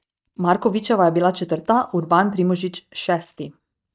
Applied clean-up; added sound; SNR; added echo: neural mask model DeepFilterNet 3.